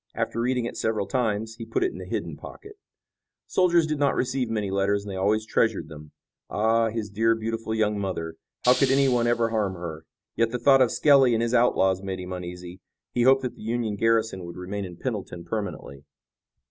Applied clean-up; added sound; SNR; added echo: none; Hiss; 11 dB; none.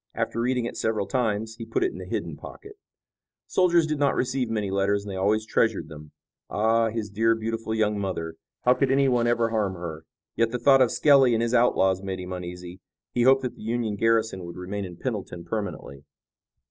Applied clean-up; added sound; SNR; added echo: neural separator model SepFormer DNS4.